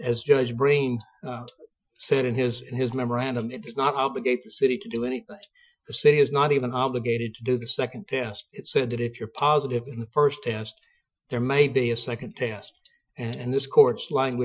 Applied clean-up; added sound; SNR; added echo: classical method Wiener filter.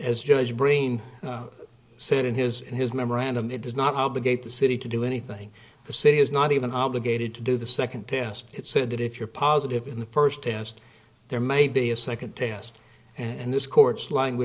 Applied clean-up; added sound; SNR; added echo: none; none; none; none.